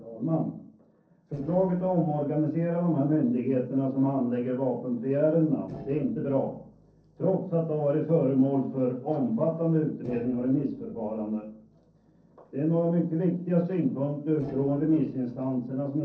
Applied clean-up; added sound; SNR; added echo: neural separator model SepFormer DNS4.